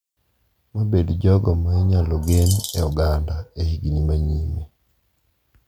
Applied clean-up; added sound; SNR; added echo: none; Bird vocalization, bird call, bird song; 11 dB; none.